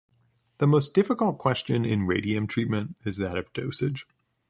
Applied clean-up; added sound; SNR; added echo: none; none; none; none.